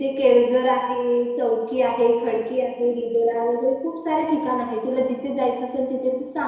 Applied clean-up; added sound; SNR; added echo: none; none; none; reverberation time 1.0 s.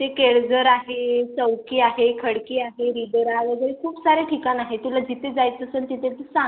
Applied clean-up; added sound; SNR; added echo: none; none; none; none.